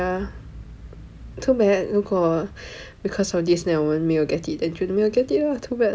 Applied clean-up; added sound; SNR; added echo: none; none; none; none.